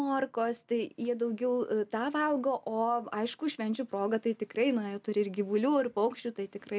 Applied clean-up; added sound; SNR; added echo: none; none; none; none.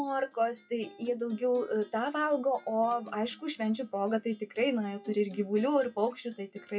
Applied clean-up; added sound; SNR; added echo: classical method WPE with log-MMSE.